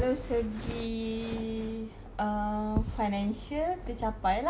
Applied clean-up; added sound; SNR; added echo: none; none; none; none.